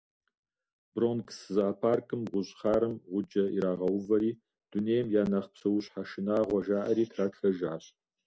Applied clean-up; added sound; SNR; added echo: none; none; none; none.